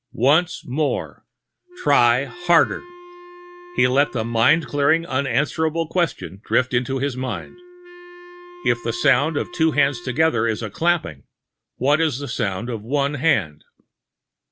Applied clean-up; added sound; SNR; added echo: none; Wind instrument, woodwind instrument; 18 dB; none.